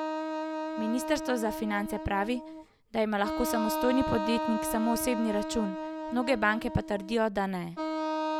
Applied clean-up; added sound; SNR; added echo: none; Wind instrument, woodwind instrument; 4 dB; none.